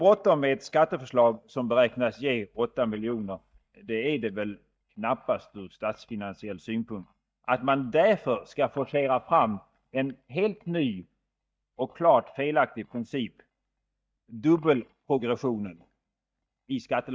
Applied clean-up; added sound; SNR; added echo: neural mask model DeepFilterNet 3.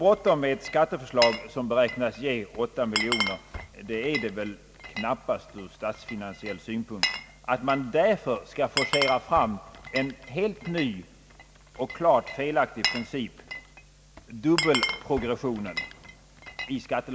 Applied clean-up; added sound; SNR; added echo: none; Glass; 8 dB; none.